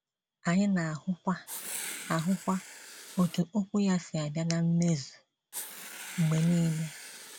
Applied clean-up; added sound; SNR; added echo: none; Writing; 15 dB; none.